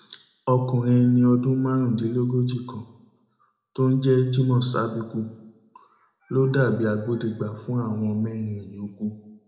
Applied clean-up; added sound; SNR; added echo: none; none; none; reverberation time 0.6 s.